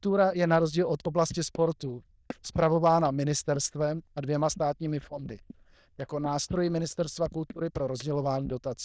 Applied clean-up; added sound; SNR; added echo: neural diffusion model UNIVERSE++.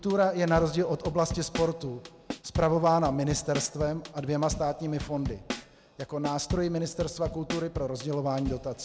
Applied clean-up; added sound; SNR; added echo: none; Drum kit; 10 dB; none.